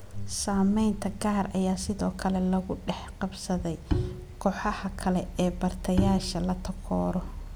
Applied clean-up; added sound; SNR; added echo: none; Bowed string instrument; 5 dB; none.